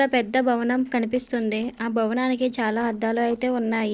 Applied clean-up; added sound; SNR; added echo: neural separator model SepFormer DNS4.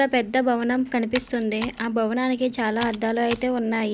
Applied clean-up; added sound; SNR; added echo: none; Computer keyboard; 17 dB; none.